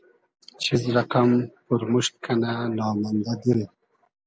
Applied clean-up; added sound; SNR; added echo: none; none; none; none.